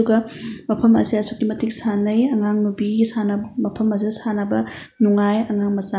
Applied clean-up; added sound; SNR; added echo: none; none; none; none.